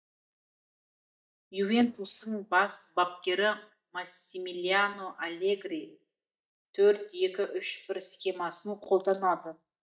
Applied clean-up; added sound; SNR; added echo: neural mask model DeepFilterNet 3.